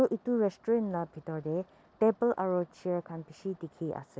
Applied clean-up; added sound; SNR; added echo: none; none; none; none.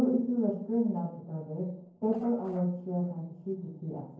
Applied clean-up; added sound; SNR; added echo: neural separator model SepFormer DNS4.